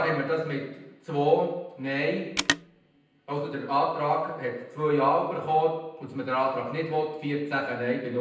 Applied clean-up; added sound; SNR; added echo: none; Telephone; 8 dB; reverberation time 0.9 s.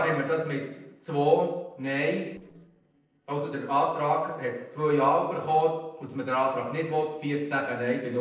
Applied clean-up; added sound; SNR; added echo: neural separator model SepFormer DNS4.